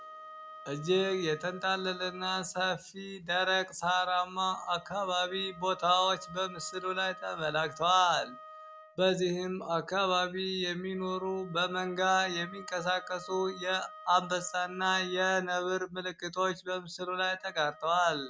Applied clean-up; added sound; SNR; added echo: none; Wind instrument, woodwind instrument; 19 dB; none.